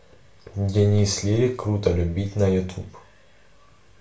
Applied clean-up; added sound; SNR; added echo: none; none; none; reverberation time 0.3 s.